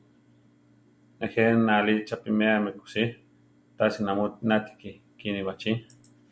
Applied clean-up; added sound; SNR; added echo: none; none; none; none.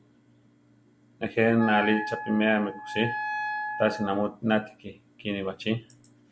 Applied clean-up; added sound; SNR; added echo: none; Wind instrument, woodwind instrument; 6 dB; none.